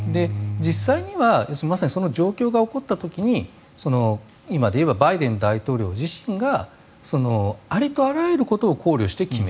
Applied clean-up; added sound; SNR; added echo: none; none; none; none.